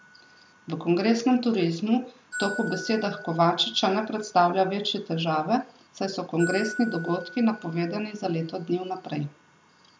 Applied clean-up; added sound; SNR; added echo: none; Glockenspiel; 16 dB; none.